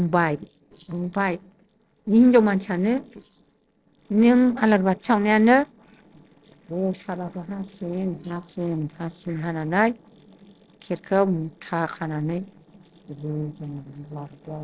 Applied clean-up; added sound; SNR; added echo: neural separator model SepFormer DNS4.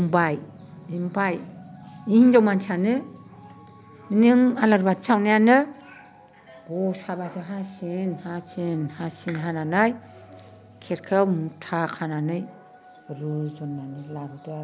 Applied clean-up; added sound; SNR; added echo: none; none; none; none.